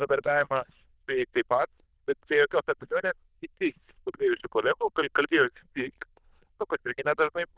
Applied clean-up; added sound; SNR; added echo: neural diffusion model UNIVERSE++.